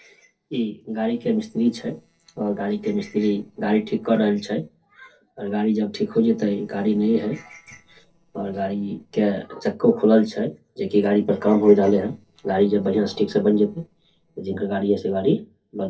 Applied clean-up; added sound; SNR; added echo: neural separator model SepFormer DNS4.